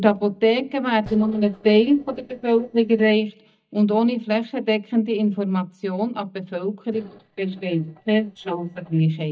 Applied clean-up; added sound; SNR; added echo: neural mask model DeepFilterNet 3.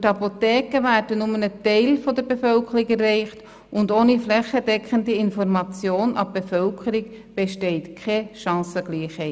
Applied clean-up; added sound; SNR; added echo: none; none; none; none.